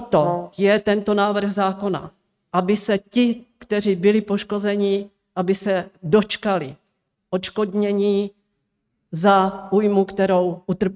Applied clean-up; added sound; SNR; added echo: neural mask model RNNoise.